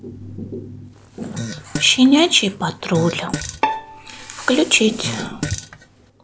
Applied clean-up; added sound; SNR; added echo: none; Fart + Bowed string instrument; 9 dB; none.